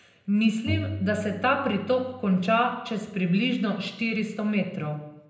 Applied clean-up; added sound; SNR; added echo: none; Bowed string instrument; 11 dB; reverberation time 0.8 s.